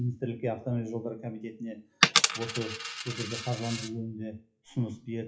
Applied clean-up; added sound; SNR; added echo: classical method WPE with log-MMSE.